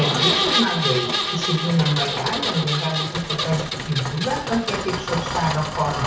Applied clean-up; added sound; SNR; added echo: none; Engine; 1 dB; reverberation time 0.6 s.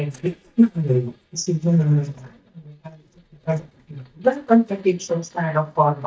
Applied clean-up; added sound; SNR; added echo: neural mask model DeepFilterNet 3.